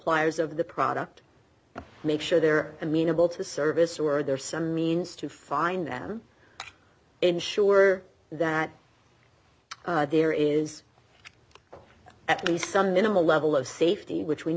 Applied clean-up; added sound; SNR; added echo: none; none; none; none.